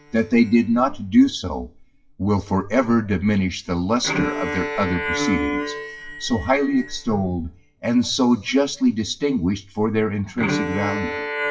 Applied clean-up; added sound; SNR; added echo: classical method WPE with log-MMSE.